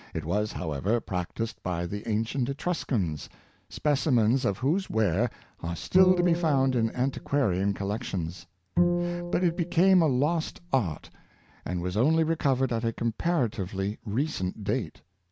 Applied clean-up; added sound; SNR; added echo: none; Bowed string instrument; 5 dB; none.